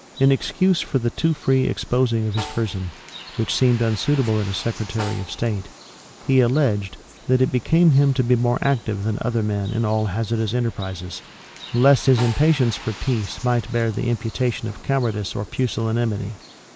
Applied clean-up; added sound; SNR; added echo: none; Snare drum + Bird; 19 dB; none.